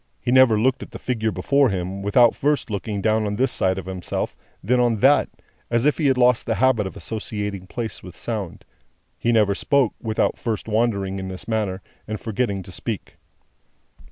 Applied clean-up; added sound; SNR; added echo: none; none; none; none.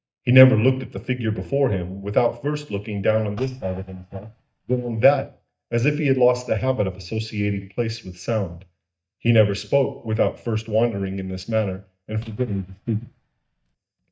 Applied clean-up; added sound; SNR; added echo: neural mask model DeepFilterNet 3.